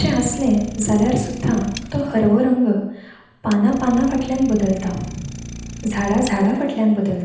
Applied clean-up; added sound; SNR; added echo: none; Idling; 14 dB; reverberation time 0.9 s.